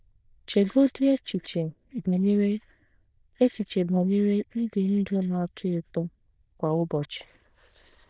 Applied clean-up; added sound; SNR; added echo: neural diffusion model UNIVERSE++.